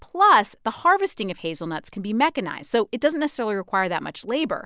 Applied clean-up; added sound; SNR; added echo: none; none; none; none.